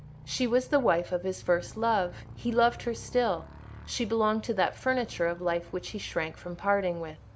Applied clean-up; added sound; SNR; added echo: none; Motorcycle; 18 dB; none.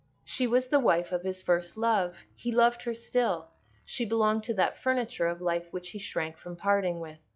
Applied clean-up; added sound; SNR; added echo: classical method log-MMSE.